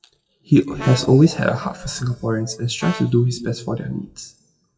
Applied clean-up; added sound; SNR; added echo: classical method WPE with log-MMSE.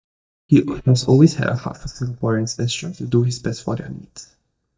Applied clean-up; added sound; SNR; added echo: neural mask model DeepFilterNet 3.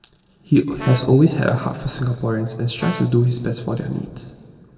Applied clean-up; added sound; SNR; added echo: none; Brass instrument; 17 dB; reverberation time 2.6 s.